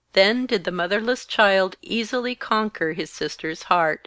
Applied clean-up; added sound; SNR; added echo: none; none; none; none.